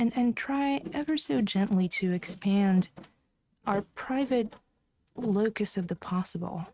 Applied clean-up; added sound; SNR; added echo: neural mask model RNNoise.